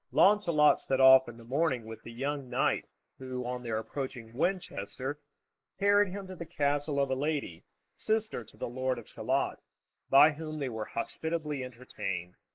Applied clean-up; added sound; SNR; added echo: neural mask model Resemble Enhance denoiser.